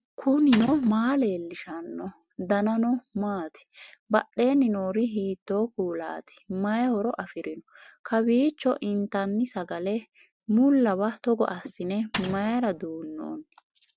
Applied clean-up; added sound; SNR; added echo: none; Mechanisms; 10 dB; none.